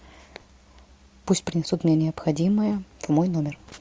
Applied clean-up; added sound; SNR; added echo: none; none; none; none.